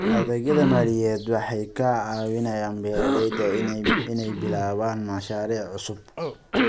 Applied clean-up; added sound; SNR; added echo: none; Cough; 3 dB; none.